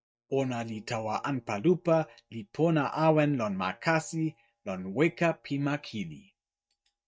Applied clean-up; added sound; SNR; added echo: neural mask model DeepFilterNet 3.